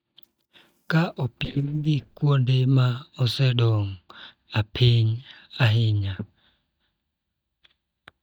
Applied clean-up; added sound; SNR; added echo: neural mask model DeepFilterNet 3.